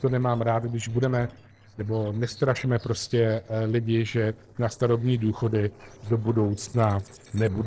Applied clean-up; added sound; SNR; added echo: neural separator model SepFormer DNS4.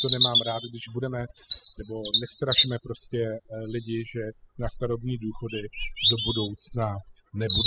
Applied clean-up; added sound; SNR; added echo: classical method spectral subtraction.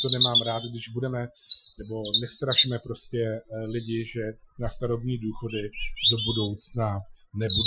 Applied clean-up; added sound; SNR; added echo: classical method Wiener filter.